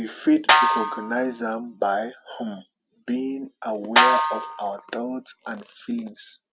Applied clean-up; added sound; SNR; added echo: none; Snare drum; -4 dB; none.